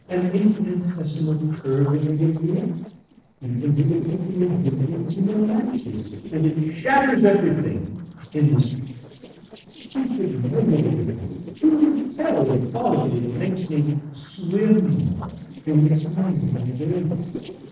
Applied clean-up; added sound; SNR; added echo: neural separator model SepFormer DNS4.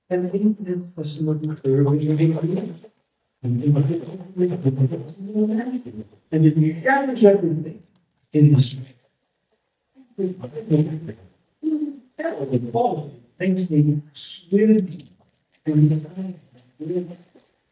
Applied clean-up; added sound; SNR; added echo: neural mask model DeepFilterNet 3.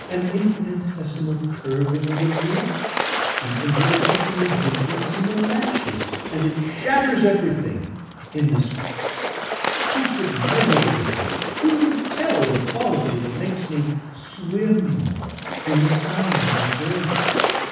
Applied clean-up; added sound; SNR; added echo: none; Water / Bird; 4 dB; reverberation time 1.1 s.